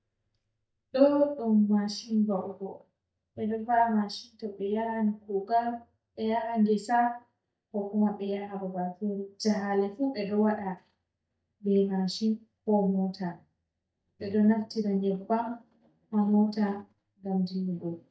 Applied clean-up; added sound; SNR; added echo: neural mask model DeepFilterNet 3.